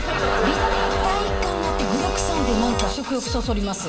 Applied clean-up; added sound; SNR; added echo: none; Brass instrument; 5 dB; reverberation time 0.9 s.